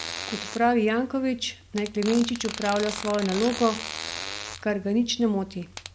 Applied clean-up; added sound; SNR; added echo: none; Fart; 11 dB; none.